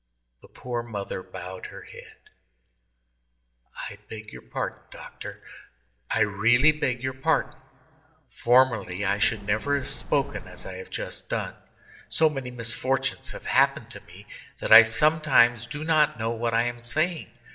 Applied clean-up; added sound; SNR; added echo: neural separator model SepFormer DNS4.